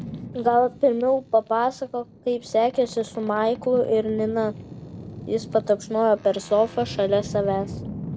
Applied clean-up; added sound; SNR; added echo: none; Boat, Water vehicle; 14 dB; none.